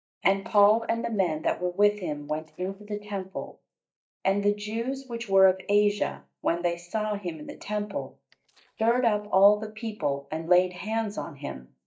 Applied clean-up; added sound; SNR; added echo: neural mask model DeepFilterNet 3.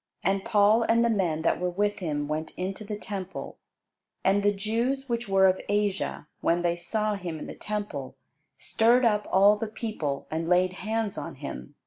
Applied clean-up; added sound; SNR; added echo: none; none; none; none.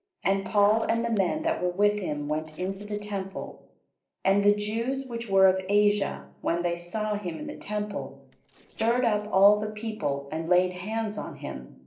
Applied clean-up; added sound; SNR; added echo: neural separator model SepFormer DNS4.